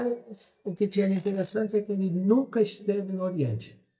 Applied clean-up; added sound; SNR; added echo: neural mask model DeepFilterNet 3.